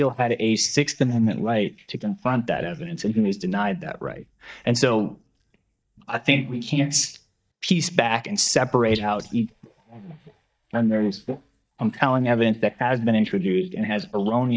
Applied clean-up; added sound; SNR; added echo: neural mask model DeepFilterNet 3.